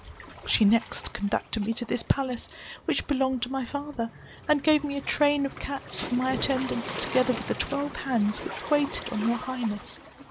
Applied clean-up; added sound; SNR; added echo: none; Waves, surf; 12 dB; none.